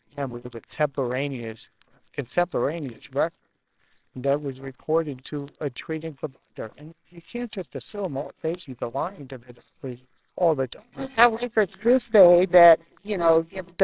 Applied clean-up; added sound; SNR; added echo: neural separator model SepFormer WHAMR!.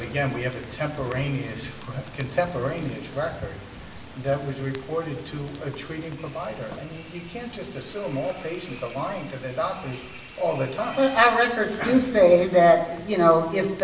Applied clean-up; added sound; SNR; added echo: none; Rain / Train; 17 dB; reverberation time 0.9 s.